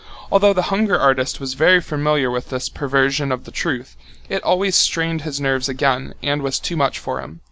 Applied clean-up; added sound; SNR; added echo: none; none; none; none.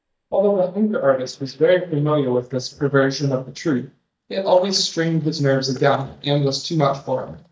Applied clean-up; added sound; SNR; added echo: neural mask model DeepFilterNet 3.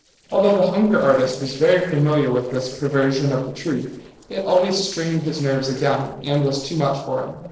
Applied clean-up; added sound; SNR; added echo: neural separator model SepFormer DNS4.